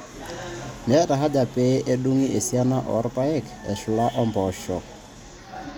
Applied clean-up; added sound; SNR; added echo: none; none; none; none.